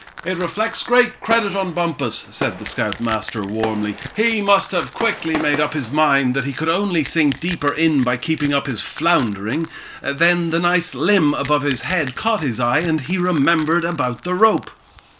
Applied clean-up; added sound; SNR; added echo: none; Crack / Crushing + Fireworks; 14 dB; none.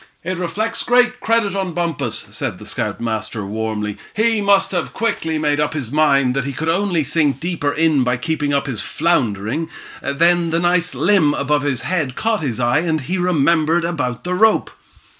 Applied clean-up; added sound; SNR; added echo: none; none; none; none.